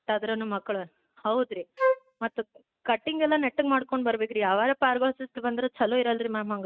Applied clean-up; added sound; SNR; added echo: neural mask model RNNoise.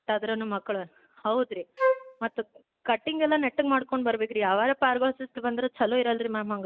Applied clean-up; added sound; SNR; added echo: none; Wind instrument, woodwind instrument; 0 dB; none.